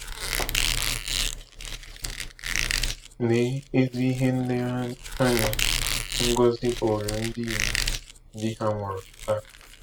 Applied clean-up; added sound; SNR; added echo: none; Squeak; 2 dB; none.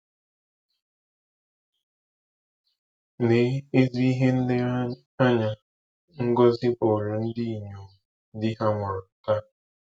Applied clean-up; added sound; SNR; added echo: none; none; none; none.